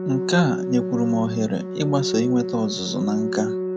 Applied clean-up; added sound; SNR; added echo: none; Organ; 4 dB; none.